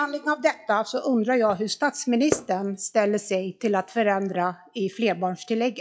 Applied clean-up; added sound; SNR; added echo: classical method log-MMSE.